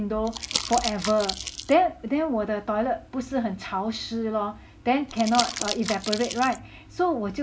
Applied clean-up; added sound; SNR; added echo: none; Crumpling, crinkling; 6 dB; none.